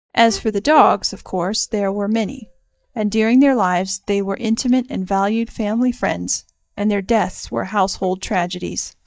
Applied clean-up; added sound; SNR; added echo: neural mask model DeepFilterNet 3.